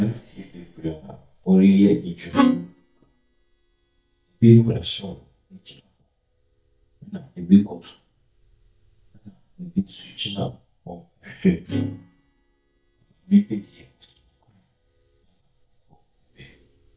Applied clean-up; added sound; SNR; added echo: neural mask model DeepFilterNet 3.